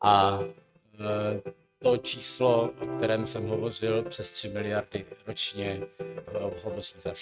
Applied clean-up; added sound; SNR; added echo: neural mask model RNNoise.